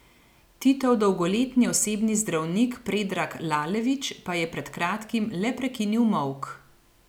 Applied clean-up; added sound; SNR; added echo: none; none; none; none.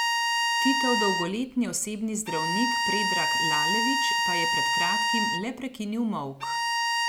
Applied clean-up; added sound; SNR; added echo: none; Bowed string instrument; -4 dB; none.